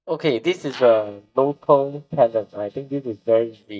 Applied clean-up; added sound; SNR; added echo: neural mask model DeepFilterNet 3.